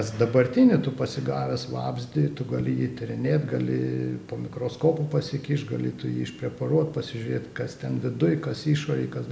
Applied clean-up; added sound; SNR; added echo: none; none; none; none.